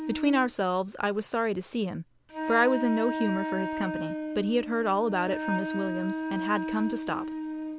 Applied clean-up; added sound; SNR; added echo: none; Wind instrument, woodwind instrument; 5 dB; none.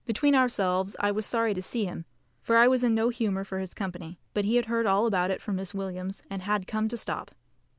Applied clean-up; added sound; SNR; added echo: none; none; none; none.